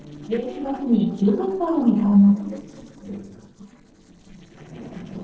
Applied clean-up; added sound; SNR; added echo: neural separator model SepFormer DNS4.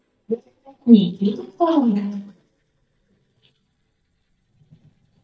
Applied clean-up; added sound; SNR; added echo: neural mask model DeepFilterNet 3.